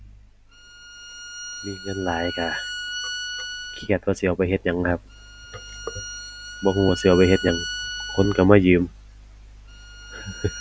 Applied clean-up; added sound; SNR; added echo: none; Bowed string instrument; 12 dB; none.